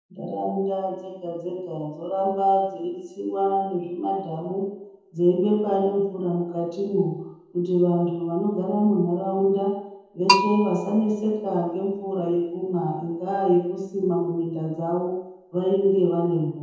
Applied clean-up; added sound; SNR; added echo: none; Bell; 4 dB; reverberation time 0.9 s.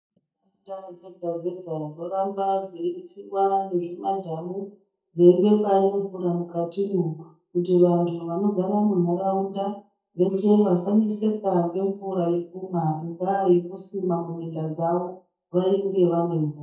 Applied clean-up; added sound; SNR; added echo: neural mask model DeepFilterNet 3.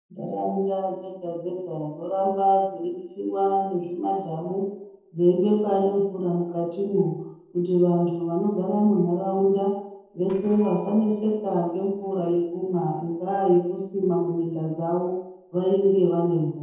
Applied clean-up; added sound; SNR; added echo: neural separator model SepFormer DNS4.